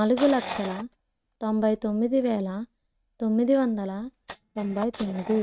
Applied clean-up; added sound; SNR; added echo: neural mask model RNNoise.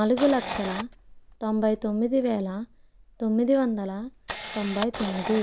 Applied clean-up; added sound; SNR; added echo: none; Camera; 11 dB; none.